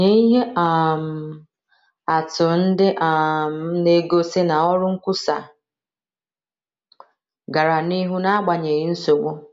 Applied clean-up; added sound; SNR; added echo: none; none; none; none.